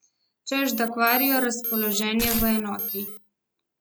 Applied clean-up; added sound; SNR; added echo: none; Tearing + Alarm; 2 dB; none.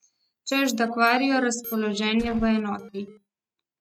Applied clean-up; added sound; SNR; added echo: neural mask model RNNoise.